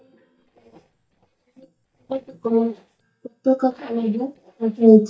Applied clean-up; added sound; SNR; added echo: neural mask model DeepFilterNet 3.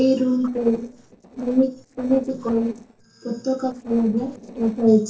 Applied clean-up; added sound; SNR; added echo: neural separator model SepFormer DNS4.